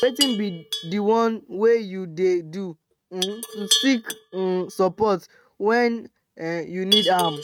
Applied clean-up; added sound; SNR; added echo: neural mask model RNNoise.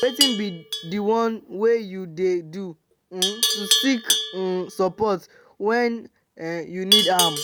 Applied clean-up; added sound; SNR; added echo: none; Livestock, farm animals, working animals; 2 dB; none.